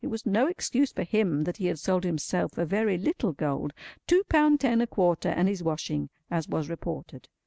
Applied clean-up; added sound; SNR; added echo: none; none; none; none.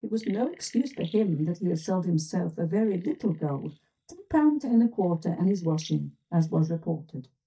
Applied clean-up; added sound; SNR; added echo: neural mask model DeepFilterNet 3.